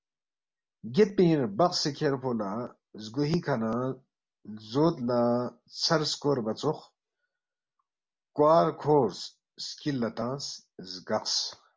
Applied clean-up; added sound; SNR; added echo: none; none; none; none.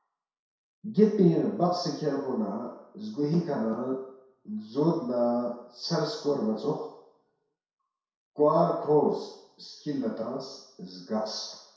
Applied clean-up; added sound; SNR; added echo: none; none; none; reverberation time 0.7 s.